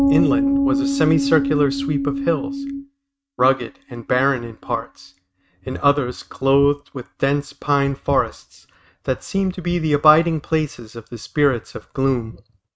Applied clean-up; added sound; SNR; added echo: neural mask model RNNoise.